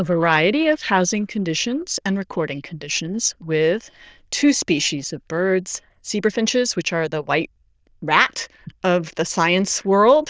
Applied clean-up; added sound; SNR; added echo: neural diffusion model UNIVERSE++.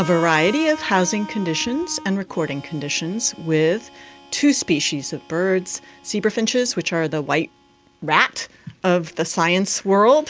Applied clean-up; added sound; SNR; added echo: none; Harmonica; 19 dB; none.